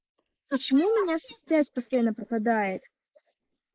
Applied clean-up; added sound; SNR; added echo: neural mask model Resemble Enhance denoiser.